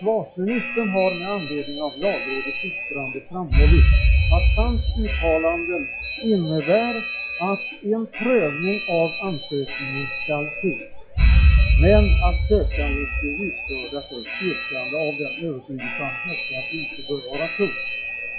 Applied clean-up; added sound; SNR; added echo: classical method log-MMSE.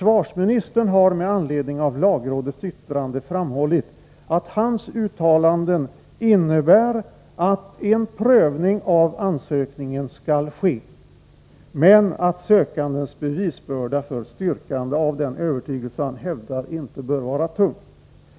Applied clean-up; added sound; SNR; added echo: none; none; none; none.